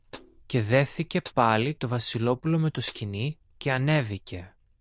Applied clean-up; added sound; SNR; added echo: neural diffusion model UNIVERSE++.